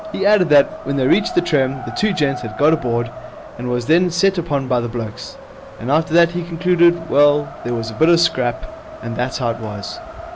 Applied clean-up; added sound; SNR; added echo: none; Wind; 14 dB; none.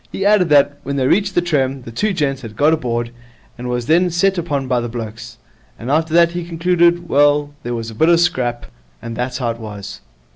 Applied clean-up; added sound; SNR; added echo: none; none; none; none.